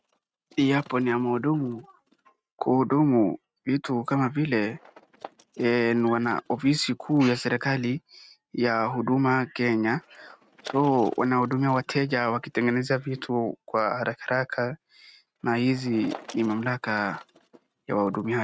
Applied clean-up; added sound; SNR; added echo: neural mask model RNNoise.